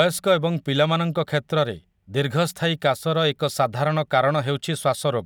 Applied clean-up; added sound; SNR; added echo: none; none; none; none.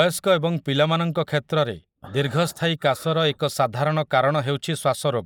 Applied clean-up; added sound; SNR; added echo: neural mask model Resemble Enhance denoiser.